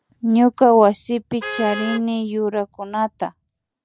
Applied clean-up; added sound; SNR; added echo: none; Vehicle horn, car horn, honking; 16 dB; none.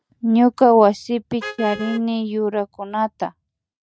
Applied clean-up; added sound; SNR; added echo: neural mask model RNNoise.